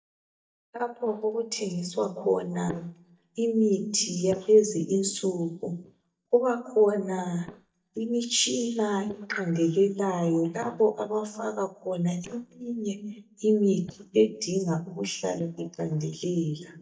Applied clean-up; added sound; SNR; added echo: neural mask model DeepFilterNet 3.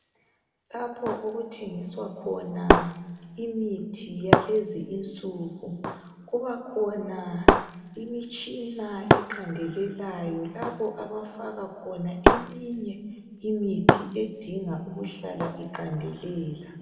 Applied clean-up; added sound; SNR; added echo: none; Shatter; -3 dB; reverberation time 1.8 s.